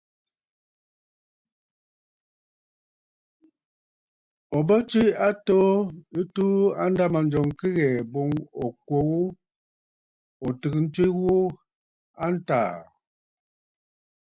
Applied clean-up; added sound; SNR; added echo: none; none; none; none.